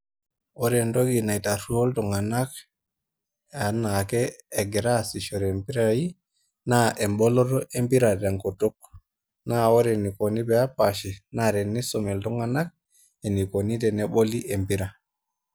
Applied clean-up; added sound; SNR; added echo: none; none; none; none.